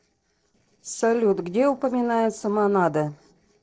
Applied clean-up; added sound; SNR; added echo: neural separator model SepFormer DNS4.